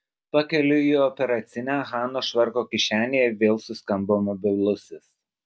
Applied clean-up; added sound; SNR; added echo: none; none; none; none.